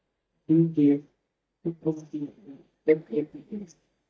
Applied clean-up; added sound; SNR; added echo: neural mask model DeepFilterNet 3.